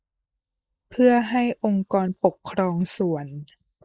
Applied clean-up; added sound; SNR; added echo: neural mask model Resemble Enhance denoiser.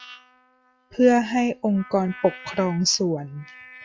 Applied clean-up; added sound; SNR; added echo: classical method log-MMSE.